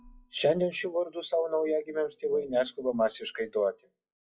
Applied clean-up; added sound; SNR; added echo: classical method WPE with log-MMSE.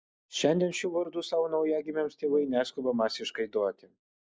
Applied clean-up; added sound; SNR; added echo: none; none; none; none.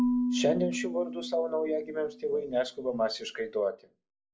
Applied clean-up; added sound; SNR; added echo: none; Marimba, xylophone / Wood; 4 dB; reverberation time 0.2 s.